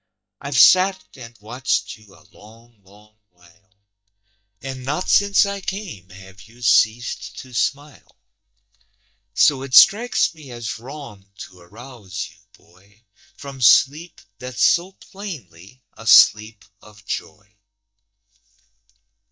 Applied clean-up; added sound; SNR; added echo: neural mask model DeepFilterNet 3.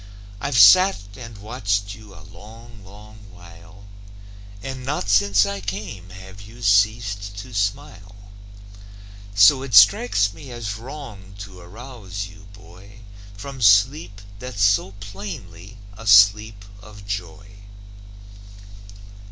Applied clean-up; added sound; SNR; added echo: none; none; none; none.